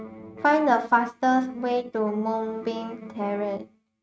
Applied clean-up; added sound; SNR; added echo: neural mask model RNNoise.